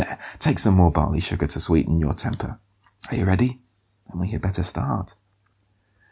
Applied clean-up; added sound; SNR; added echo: none; none; none; none.